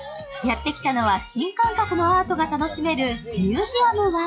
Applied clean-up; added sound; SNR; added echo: classical method log-MMSE.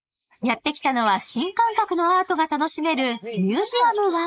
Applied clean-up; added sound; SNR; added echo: neural mask model Resemble Enhance denoiser.